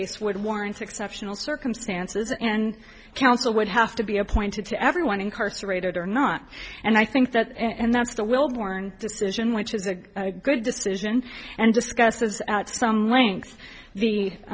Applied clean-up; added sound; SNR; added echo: none; none; none; none.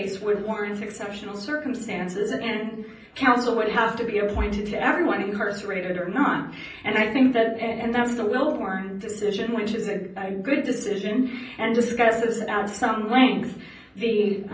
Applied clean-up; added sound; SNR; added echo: none; none; none; reverberation time 0.6 s.